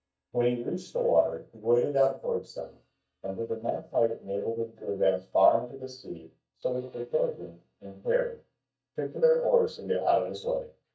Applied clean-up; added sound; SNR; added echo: neural mask model DeepFilterNet 3.